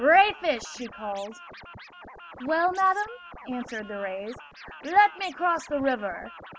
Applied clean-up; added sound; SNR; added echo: none; Scratching (performance technique); 19 dB; none.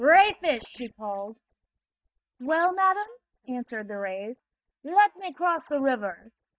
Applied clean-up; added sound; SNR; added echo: neural mask model DeepFilterNet 3.